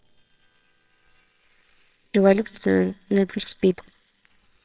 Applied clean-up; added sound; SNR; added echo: neural separator model SepFormer WHAMR!.